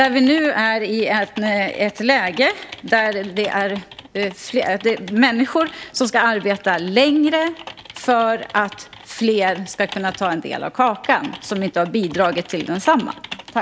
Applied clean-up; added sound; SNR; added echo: none; Typing; 18 dB; none.